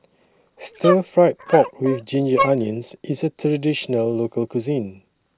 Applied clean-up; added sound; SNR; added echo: none; Dog; 8 dB; none.